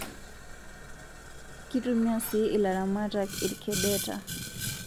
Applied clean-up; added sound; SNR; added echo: none; Boiling; 7 dB; none.